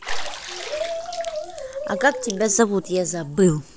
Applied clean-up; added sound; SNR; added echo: none; Bathtub (filling or washing); 16 dB; none.